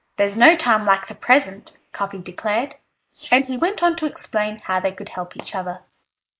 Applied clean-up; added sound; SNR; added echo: neural mask model Resemble Enhance denoiser.